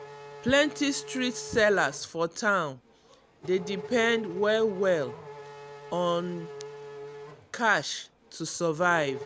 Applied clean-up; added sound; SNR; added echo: none; Race car, auto racing / Accelerating, revving, vroom; 14 dB; none.